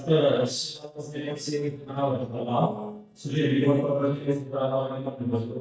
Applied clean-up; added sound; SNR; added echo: neural mask model DeepFilterNet 3.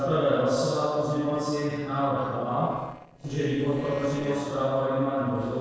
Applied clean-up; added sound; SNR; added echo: neural separator model SepFormer DNS4.